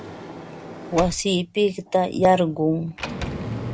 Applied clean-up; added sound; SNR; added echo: none; Sliding door; 12 dB; none.